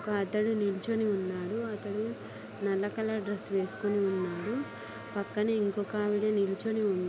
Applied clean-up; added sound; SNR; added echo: none; Wind instrument, woodwind instrument; 19 dB; none.